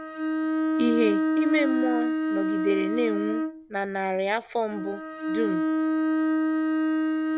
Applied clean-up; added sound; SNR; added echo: none; Bowed string instrument; -4 dB; none.